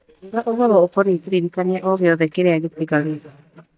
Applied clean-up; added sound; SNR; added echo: neural mask model DeepFilterNet 3.